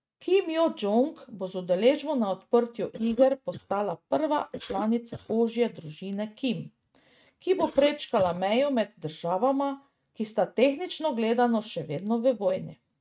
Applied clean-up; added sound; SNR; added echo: neural mask model RNNoise.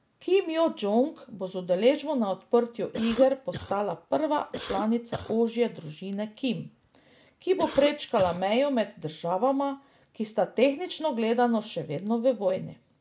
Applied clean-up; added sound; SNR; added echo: none; Cough; 12 dB; none.